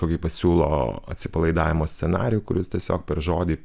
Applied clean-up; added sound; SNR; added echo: none; none; none; none.